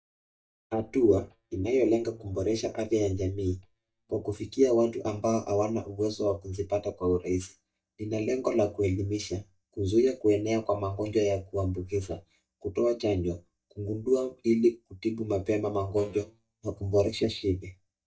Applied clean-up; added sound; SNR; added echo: neural mask model DeepFilterNet 3.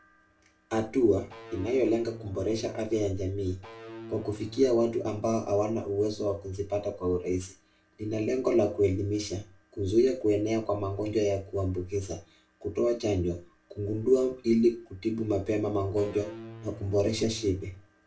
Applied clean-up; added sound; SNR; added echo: none; Electric guitar / Bass guitar; 16 dB; reverberation time 0.3 s.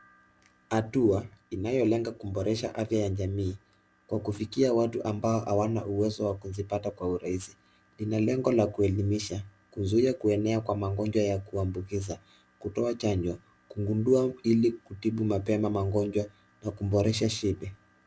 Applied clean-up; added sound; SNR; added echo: none; none; none; none.